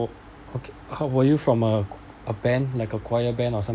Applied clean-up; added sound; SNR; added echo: none; none; none; none.